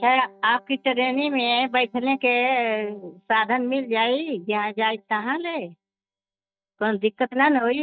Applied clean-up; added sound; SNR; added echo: neural mask model DeepFilterNet 3.